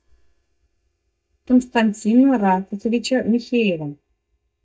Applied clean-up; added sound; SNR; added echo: neural mask model DeepFilterNet 3.